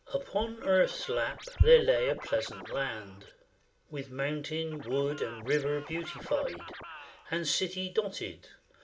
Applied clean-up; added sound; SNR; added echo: none; Scratching (performance technique); 15 dB; reverberation time 0.4 s.